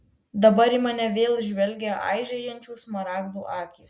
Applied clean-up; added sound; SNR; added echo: none; none; none; none.